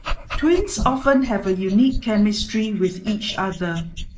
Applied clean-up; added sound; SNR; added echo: neural mask model Resemble Enhance denoiser.